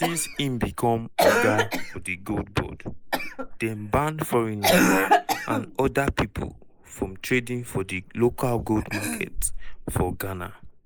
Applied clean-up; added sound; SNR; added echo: neural mask model Resemble Enhance denoiser.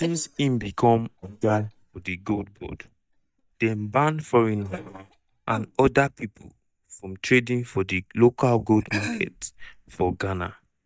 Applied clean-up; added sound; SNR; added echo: neural mask model DeepFilterNet 3.